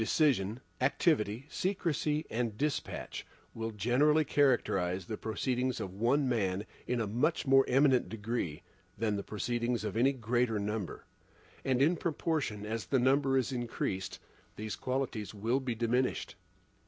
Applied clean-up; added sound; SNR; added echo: none; none; none; none.